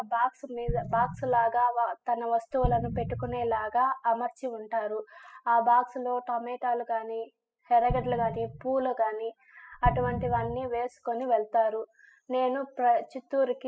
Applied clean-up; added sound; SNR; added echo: classical method spectral subtraction.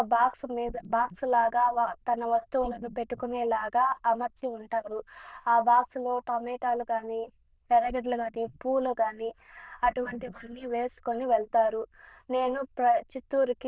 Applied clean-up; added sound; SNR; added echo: neural diffusion model UNIVERSE++.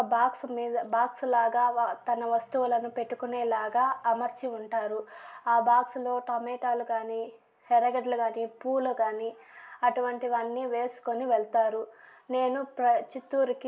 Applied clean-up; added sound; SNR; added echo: none; none; none; none.